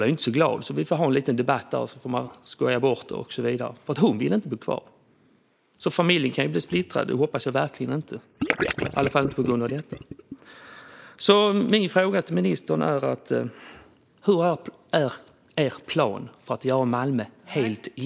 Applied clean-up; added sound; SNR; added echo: neural mask model Resemble Enhance denoiser.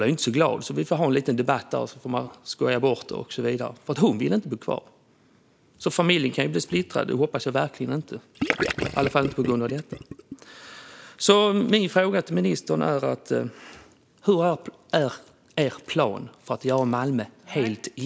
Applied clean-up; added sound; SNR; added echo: none; Gurgling / Liquid; 5 dB; none.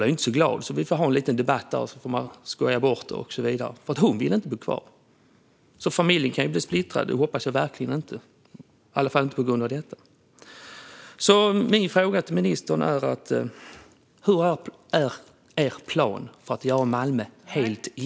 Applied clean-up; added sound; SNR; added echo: none; none; none; none.